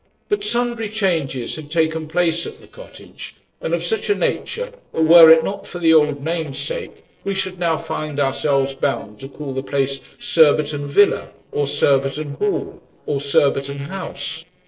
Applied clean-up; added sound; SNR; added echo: neural separator model SepFormer DNS4.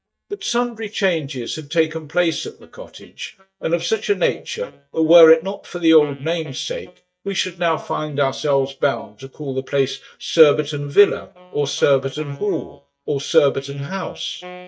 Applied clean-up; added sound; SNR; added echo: neural mask model DeepFilterNet 3.